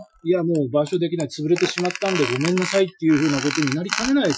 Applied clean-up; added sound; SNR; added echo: classical method Wiener filter.